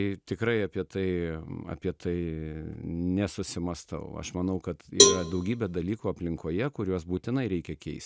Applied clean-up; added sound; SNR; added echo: none; Cowbell; -3 dB; none.